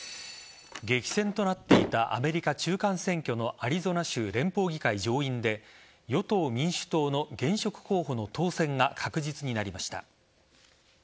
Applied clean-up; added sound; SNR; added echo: none; Slam; 1 dB; none.